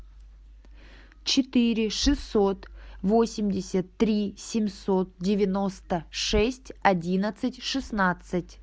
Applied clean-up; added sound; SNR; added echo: none; none; none; none.